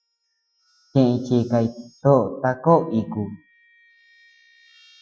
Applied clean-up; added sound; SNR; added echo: classical method Wiener filter.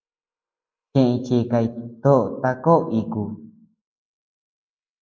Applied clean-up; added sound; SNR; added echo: neural mask model Resemble Enhance denoiser.